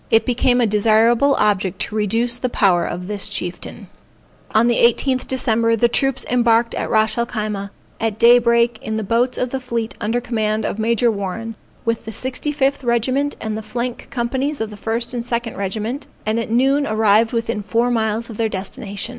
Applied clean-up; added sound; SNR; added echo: none; none; none; none.